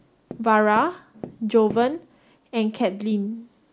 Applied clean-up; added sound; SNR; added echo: none; Tap; 19 dB; none.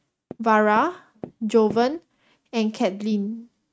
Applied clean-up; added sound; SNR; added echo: neural mask model RNNoise.